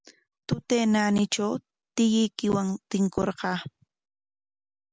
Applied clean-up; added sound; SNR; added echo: none; none; none; none.